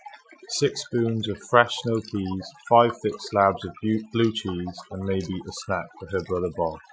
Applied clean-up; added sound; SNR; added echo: classical method Wiener filter.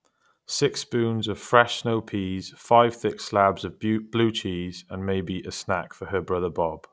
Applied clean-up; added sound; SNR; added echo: none; none; none; none.